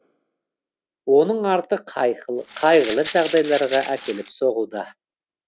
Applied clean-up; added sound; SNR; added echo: none; Rattle (instrument); 10 dB; none.